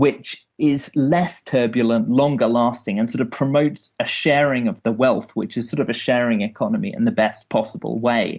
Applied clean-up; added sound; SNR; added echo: none; none; none; none.